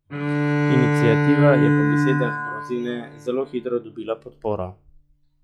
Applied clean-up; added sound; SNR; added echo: classical method log-MMSE.